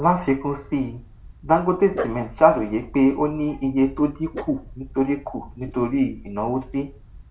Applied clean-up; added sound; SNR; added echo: none; Dog; 15 dB; reverberation time 0.3 s.